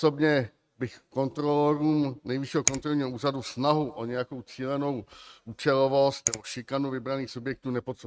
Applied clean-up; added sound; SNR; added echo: neural mask model RNNoise.